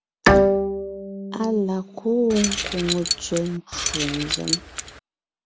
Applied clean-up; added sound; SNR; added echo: none; Keys jangling + Bowed string instrument; -2 dB; none.